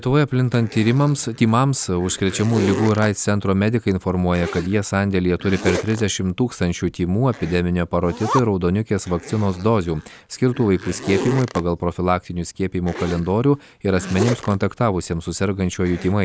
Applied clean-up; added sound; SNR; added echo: none; Zipper (clothing); 12 dB; none.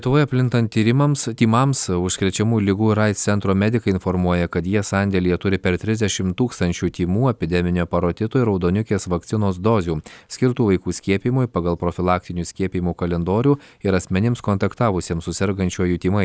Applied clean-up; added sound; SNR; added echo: none; none; none; none.